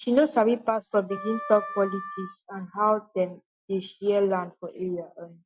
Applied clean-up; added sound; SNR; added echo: classical method Wiener filter.